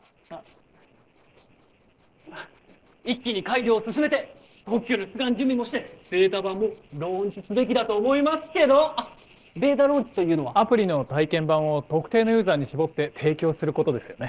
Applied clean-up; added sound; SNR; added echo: neural separator model SepFormer DNS4.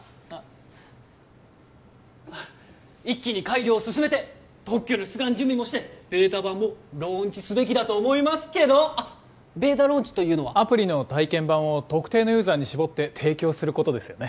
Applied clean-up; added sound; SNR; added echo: none; none; none; none.